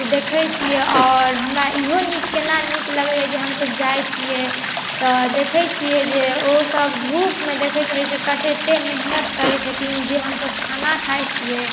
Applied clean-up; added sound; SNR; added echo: none; Fart + Stream; 3 dB; none.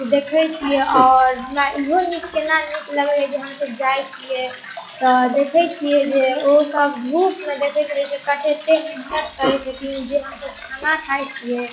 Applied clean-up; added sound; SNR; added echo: classical method log-MMSE.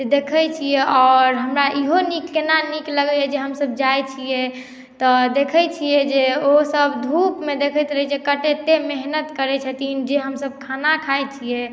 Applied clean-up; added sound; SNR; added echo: none; none; none; none.